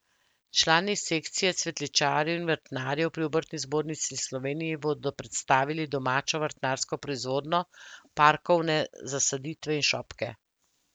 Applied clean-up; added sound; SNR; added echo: none; none; none; none.